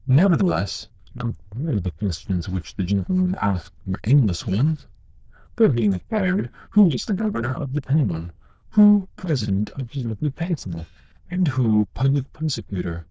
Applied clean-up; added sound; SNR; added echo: neural diffusion model UNIVERSE++.